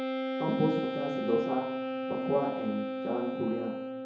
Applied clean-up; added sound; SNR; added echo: none; Wind instrument, woodwind instrument; 1 dB; reverberation time 2.8 s.